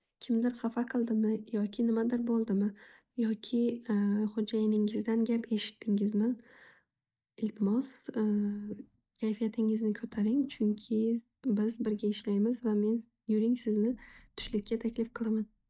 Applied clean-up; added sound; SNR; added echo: neural mask model DeepFilterNet 3.